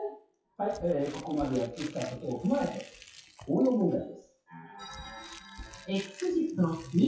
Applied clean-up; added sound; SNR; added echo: classical method WPE with log-MMSE.